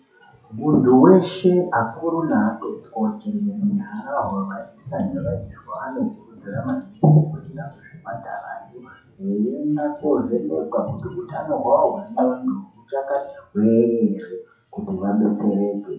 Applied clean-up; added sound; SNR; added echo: classical method WPE with log-MMSE.